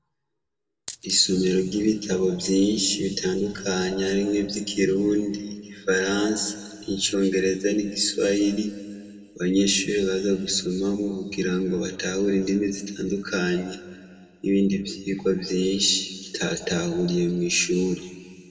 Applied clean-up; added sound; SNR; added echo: none; Coin (dropping); 14 dB; reverberation time 1.6 s.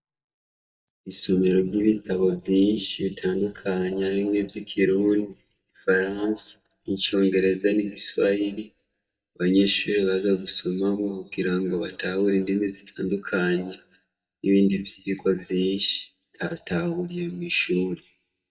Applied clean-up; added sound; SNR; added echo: neural mask model DeepFilterNet 3.